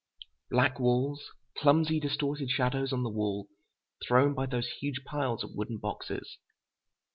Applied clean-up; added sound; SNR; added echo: none; none; none; none.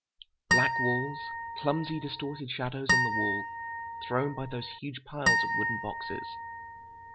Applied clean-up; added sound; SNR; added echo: none; Harp; -4 dB; none.